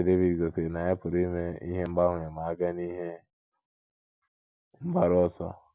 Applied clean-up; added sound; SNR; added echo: none; none; none; none.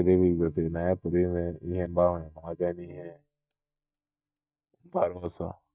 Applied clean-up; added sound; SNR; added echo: neural mask model DeepFilterNet 3.